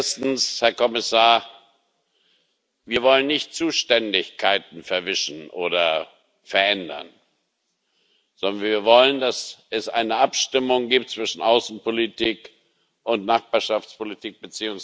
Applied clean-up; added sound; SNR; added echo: none; none; none; none.